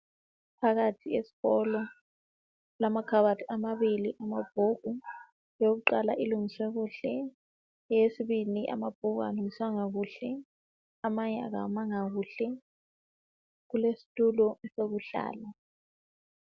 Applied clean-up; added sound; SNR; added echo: none; none; none; none.